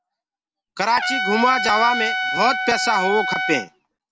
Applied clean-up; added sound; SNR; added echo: none; Trumpet; 2 dB; none.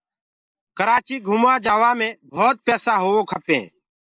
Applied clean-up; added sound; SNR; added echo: neural mask model Resemble Enhance denoiser.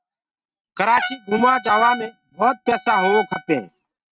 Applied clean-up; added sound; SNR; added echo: neural mask model RNNoise.